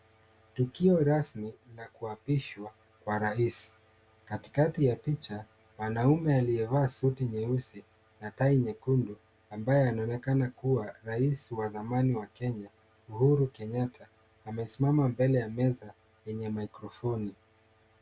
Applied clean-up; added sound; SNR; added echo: none; none; none; none.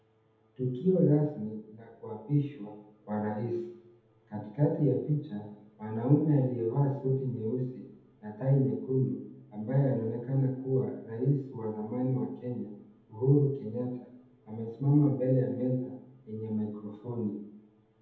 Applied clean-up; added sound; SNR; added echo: none; none; none; reverberation time 0.8 s.